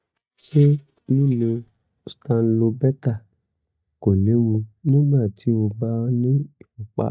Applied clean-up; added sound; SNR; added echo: neural mask model DeepFilterNet 3.